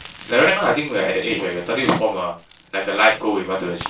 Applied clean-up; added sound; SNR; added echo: none; Crumpling, crinkling; 18 dB; reverberation time 0.2 s.